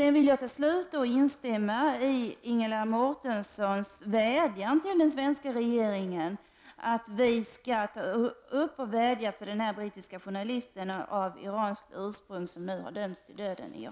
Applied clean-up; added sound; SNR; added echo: none; none; none; none.